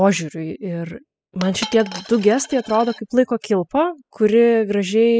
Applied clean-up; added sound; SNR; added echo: classical method spectral subtraction.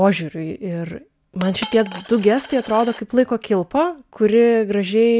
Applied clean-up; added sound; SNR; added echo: none; Coin (dropping); 18 dB; none.